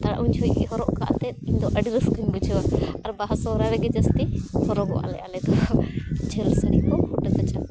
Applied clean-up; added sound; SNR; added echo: none; none; none; none.